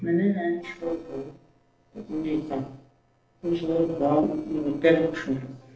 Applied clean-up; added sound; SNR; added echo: neural separator model SepFormer DNS4.